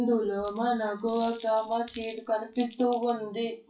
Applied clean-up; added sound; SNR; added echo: classical method WPE with log-MMSE.